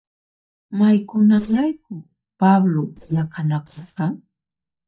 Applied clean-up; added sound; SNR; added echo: neural mask model DeepFilterNet 3.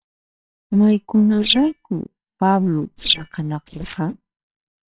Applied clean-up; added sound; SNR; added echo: neural separator model SepFormer WHAMR!.